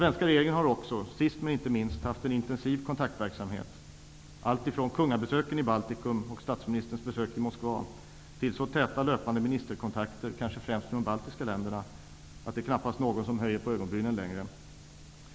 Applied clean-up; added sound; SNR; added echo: none; none; none; none.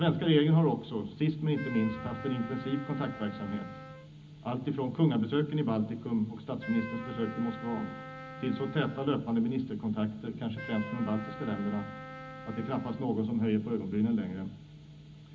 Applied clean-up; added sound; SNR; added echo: none; Wind instrument, woodwind instrument; 14 dB; reverberation time 0.4 s.